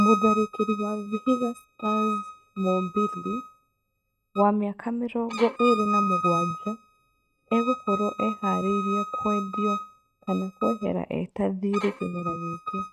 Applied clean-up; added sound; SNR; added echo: neural mask model RNNoise.